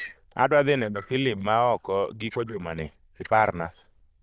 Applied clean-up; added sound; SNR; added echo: neural diffusion model UNIVERSE++.